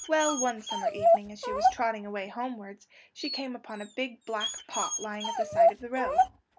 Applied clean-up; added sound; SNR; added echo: none; Dog; -4 dB; none.